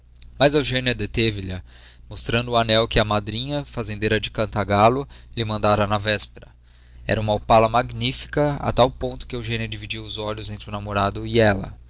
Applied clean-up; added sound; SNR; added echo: none; none; none; none.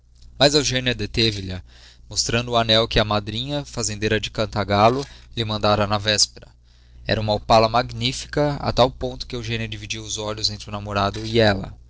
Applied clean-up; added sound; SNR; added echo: neural separator model SepFormer DNS4.